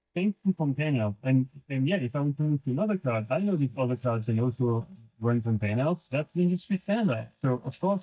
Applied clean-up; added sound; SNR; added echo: neural mask model DeepFilterNet 3.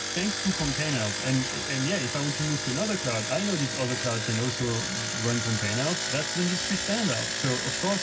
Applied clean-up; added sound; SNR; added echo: none; Engine; 2 dB; reverberation time 0.4 s.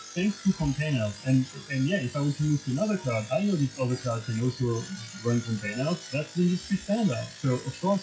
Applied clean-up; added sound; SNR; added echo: classical method WPE with log-MMSE.